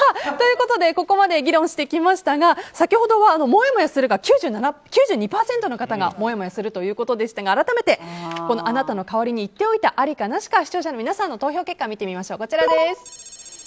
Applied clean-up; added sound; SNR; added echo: none; none; none; none.